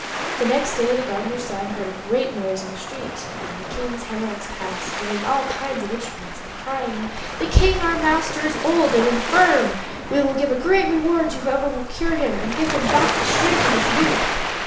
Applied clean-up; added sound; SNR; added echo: none; Waves, surf; 4 dB; reverberation time 0.7 s.